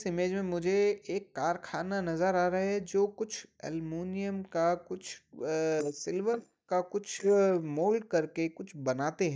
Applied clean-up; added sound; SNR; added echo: neural mask model DeepFilterNet 3.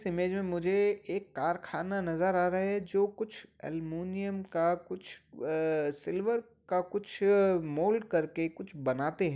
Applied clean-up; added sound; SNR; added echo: none; none; none; none.